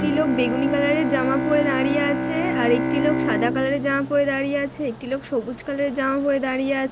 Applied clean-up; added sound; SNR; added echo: none; Bowed string instrument; 4 dB; none.